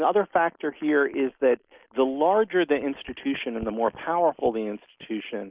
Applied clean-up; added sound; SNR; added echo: neural mask model Resemble Enhance denoiser.